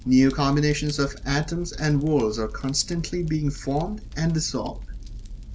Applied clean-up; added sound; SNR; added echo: none; Fire; 12 dB; none.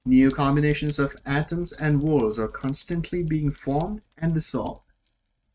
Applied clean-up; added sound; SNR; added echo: neural mask model RNNoise.